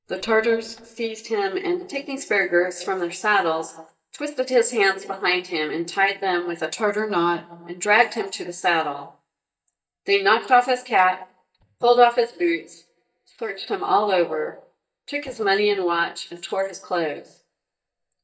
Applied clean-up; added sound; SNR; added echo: neural mask model DeepFilterNet 3.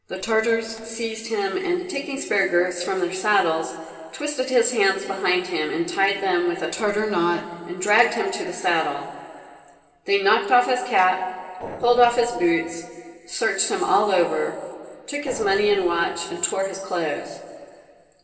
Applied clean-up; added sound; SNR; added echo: neural separator model SepFormer DNS4.